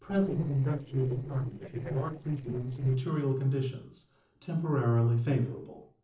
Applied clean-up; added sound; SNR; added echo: neural separator model SepFormer DNS4.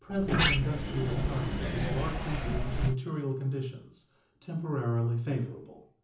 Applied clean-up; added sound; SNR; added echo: none; Sliding door; -2 dB; reverberation time 0.7 s.